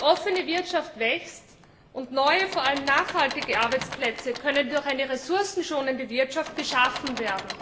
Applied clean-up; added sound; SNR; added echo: none; Engine / Mechanisms; 12 dB; reverberation time 0.6 s.